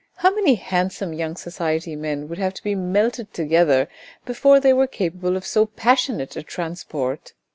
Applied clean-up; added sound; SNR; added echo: none; none; none; none.